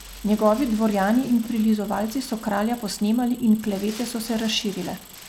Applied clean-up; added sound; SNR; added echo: none; Wind + Engine; 19 dB; none.